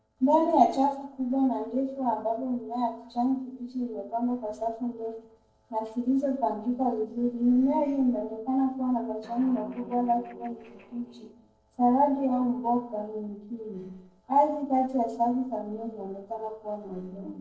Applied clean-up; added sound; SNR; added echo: neural separator model SepFormer DNS4.